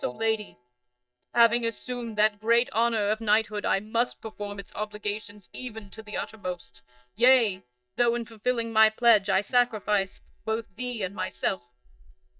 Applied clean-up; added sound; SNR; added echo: neural mask model DeepFilterNet 3.